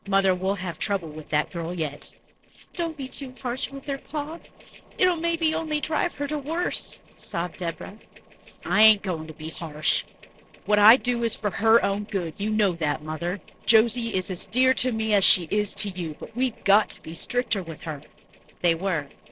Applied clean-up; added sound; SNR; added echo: neural separator model SepFormer DNS4.